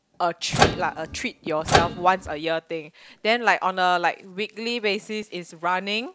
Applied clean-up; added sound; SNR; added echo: none; Microwave oven; 0 dB; none.